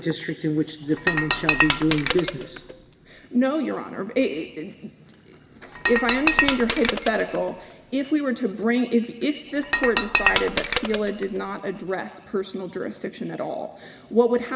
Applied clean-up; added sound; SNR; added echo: none; Shatter; -1 dB; reverberation time 1.4 s.